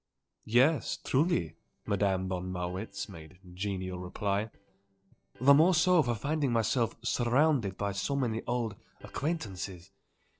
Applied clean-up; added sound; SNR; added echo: neural separator model SepFormer DNS4.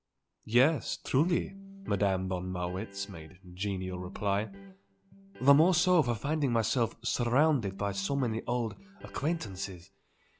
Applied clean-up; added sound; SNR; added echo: none; Electric guitar; 18 dB; none.